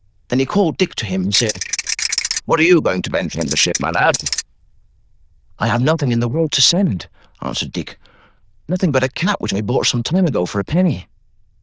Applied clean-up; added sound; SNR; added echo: neural diffusion model UNIVERSE++.